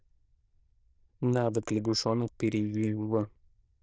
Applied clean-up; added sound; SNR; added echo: neural diffusion model UNIVERSE++.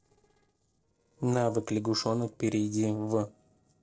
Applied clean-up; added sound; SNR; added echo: neural separator model SepFormer DNS4.